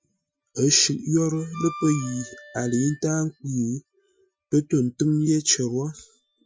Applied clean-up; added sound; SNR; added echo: classical method Wiener filter.